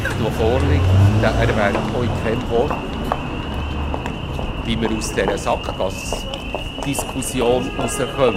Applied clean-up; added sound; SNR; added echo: none; Engine; -2 dB; none.